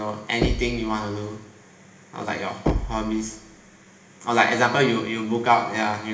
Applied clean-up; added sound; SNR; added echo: none; Knock; 6 dB; reverberation time 1.0 s.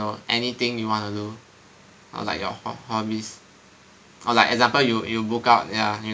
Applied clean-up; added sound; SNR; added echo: none; none; none; none.